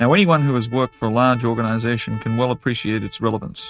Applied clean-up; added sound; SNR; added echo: neural mask model RNNoise.